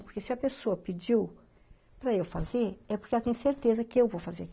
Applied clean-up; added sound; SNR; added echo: none; none; none; none.